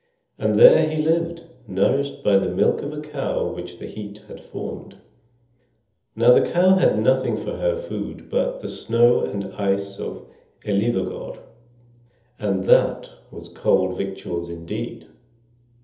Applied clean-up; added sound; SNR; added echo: none; none; none; reverberation time 0.7 s.